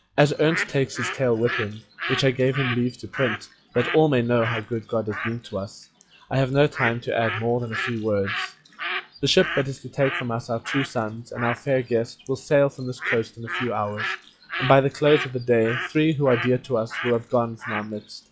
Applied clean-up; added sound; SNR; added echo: classical method log-MMSE.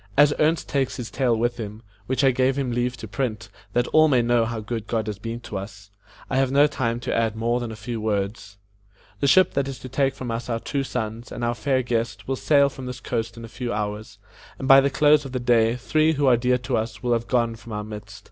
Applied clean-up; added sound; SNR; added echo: none; none; none; none.